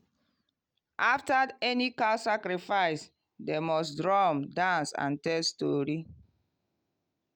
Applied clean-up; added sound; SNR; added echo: none; none; none; none.